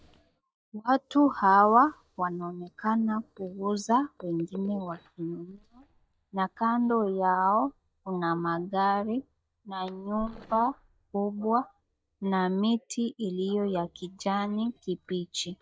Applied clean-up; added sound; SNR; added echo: neural mask model DeepFilterNet 3.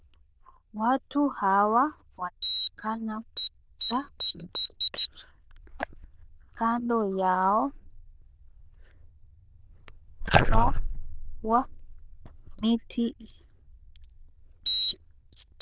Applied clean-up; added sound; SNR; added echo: neural diffusion model UNIVERSE++.